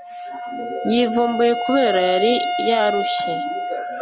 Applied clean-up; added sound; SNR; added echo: none; Wind instrument, woodwind instrument; 3 dB; none.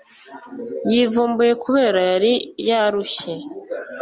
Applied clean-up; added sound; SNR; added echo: none; none; none; none.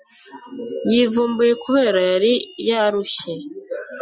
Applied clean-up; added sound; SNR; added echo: classical method Wiener filter.